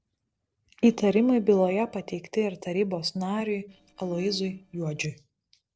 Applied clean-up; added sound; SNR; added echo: neural separator model SepFormer DNS4.